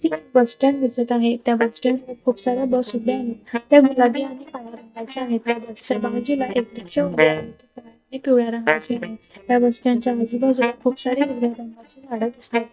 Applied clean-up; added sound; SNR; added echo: neural mask model DeepFilterNet 3.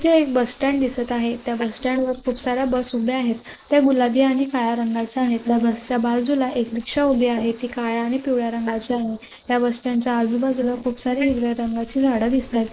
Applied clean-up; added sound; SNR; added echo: neural mask model Resemble Enhance denoiser.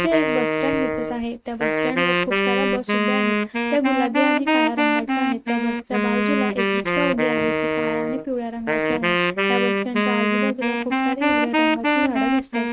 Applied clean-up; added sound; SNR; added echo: neural mask model RNNoise.